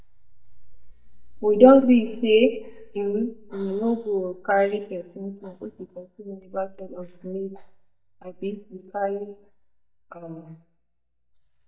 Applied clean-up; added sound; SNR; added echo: neural mask model DeepFilterNet 3.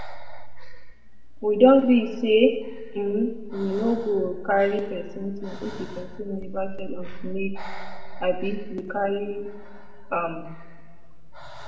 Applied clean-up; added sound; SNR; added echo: none; Breathing; 7 dB; reverberation time 1.3 s.